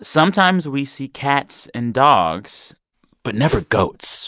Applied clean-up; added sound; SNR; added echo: neural mask model RNNoise.